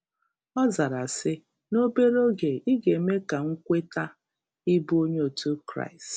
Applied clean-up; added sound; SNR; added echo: none; none; none; none.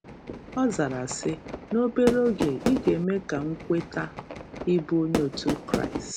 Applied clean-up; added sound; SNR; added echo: none; Fireworks; 6 dB; none.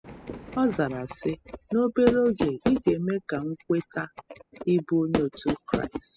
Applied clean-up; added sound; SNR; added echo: classical method spectral subtraction.